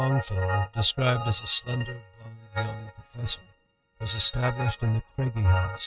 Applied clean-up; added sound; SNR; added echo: neural mask model RNNoise.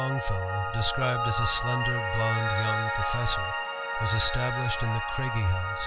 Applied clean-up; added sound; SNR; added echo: none; Piano; 2 dB; none.